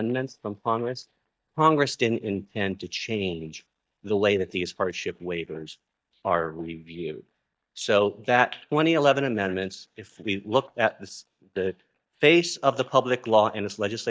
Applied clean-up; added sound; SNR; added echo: neural mask model DeepFilterNet 3.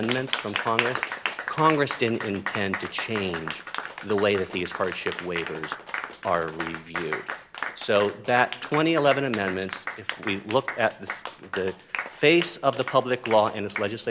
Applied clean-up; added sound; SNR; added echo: none; Applause; 8 dB; none.